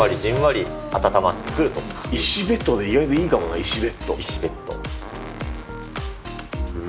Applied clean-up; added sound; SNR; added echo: none; Fart; 20 dB; none.